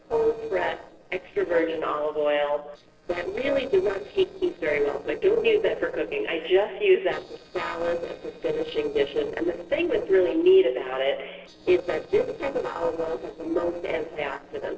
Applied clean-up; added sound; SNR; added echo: neural separator model SepFormer DNS4.